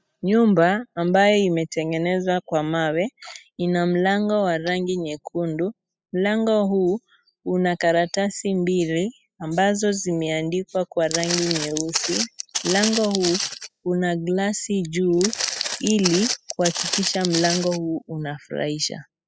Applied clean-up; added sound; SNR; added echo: classical method spectral subtraction.